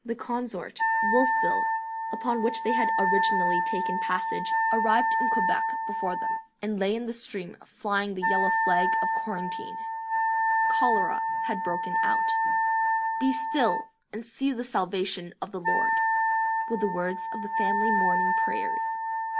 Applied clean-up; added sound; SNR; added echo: none; Wind instrument, woodwind instrument; -4 dB; none.